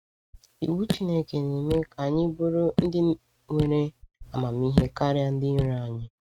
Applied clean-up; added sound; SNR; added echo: neural mask model RNNoise.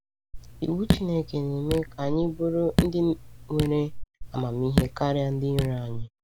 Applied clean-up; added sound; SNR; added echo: none; Raindrop / Drip; 3 dB; none.